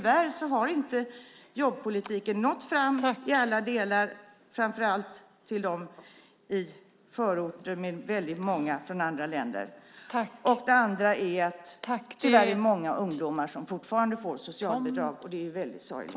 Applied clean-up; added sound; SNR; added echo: none; none; none; none.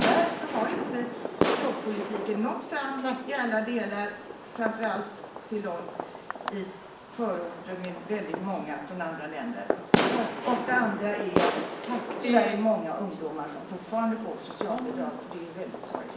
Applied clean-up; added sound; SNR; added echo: none; Fireworks; 2 dB; reverberation time 0.8 s.